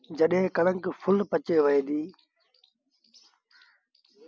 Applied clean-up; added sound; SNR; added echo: none; none; none; none.